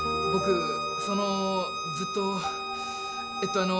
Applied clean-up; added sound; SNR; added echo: none; Bowed string instrument; 2 dB; none.